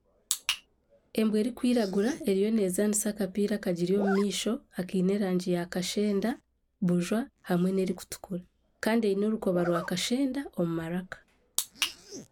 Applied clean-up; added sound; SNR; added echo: none; Zipper (clothing); 18 dB; none.